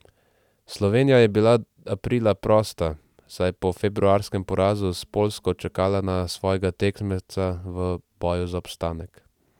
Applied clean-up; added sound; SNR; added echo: none; none; none; none.